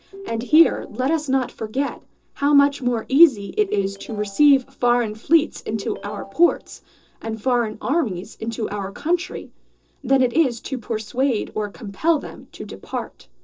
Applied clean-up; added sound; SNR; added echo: neural separator model SepFormer DNS4.